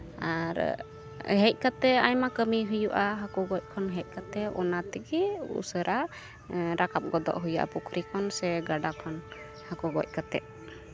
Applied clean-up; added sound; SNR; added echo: none; Wind instrument, woodwind instrument; 20 dB; none.